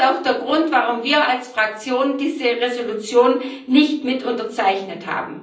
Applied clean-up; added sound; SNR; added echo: none; none; none; reverberation time 0.6 s.